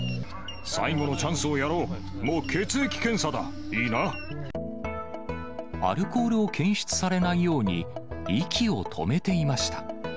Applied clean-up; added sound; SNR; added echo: none; none; none; none.